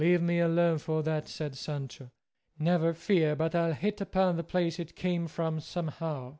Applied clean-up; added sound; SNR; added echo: none; none; none; none.